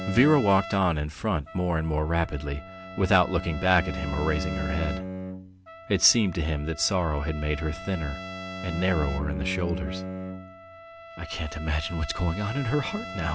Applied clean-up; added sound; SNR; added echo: none; Bowed string instrument + Trumpet; 10 dB; none.